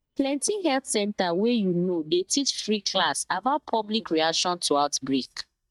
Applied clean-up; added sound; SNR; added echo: neural mask model DeepFilterNet 3.